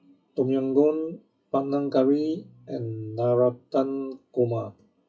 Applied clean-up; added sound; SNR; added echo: classical method WPE with log-MMSE.